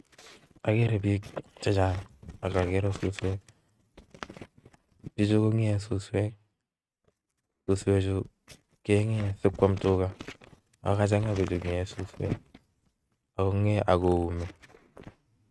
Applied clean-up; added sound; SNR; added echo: neural mask model RNNoise.